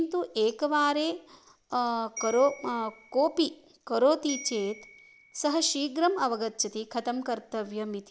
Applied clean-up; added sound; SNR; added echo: none; Bell; 16 dB; none.